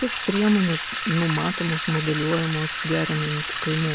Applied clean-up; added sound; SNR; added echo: none; Sink (filling or washing) / Water tap, faucet; 1 dB; none.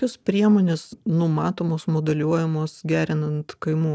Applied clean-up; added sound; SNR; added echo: none; none; none; none.